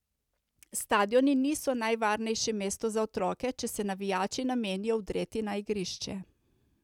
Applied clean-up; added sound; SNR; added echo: none; none; none; none.